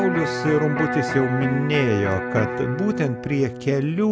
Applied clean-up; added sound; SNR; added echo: none; Electric guitar; 5 dB; none.